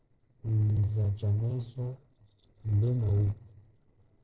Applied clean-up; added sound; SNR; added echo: neural separator model SepFormer DNS4.